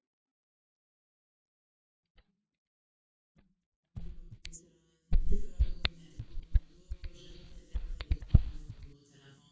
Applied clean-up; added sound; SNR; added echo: neural mask model DeepFilterNet 3.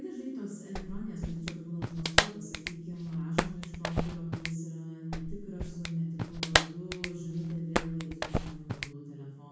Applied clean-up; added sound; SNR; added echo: none; Clapping; -3 dB; reverberation time 1.1 s.